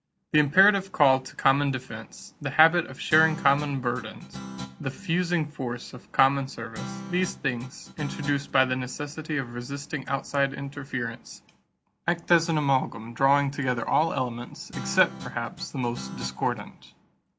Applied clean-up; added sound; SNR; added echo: none; Guitar; 12 dB; none.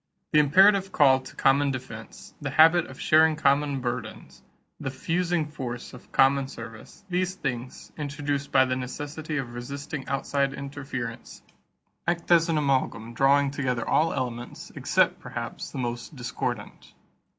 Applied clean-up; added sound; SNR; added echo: none; none; none; none.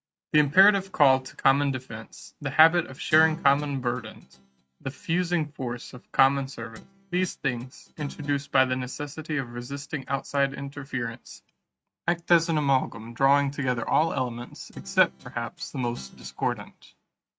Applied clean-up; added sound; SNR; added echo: neural mask model RNNoise.